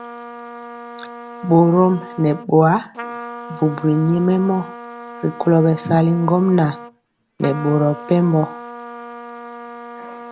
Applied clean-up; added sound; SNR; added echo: none; Trumpet; 15 dB; none.